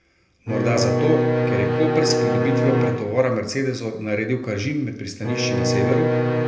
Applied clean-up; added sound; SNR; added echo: none; Bowed string instrument; -2 dB; reverberation time 0.7 s.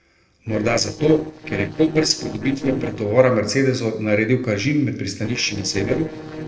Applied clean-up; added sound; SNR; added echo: neural separator model SepFormer DNS4.